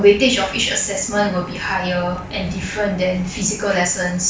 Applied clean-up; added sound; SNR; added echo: none; none; none; none.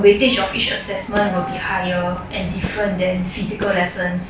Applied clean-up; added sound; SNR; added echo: none; Crowd / Fireworks; 15 dB; none.